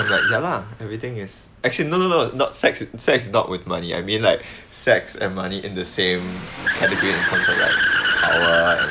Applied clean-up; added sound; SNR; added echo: none; Accelerating, revving, vroom / Car; 2 dB; none.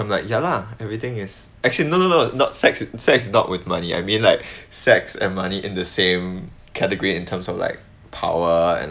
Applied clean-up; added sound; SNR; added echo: none; none; none; none.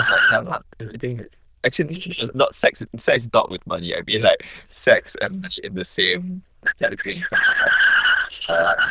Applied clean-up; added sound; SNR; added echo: neural diffusion model UNIVERSE++.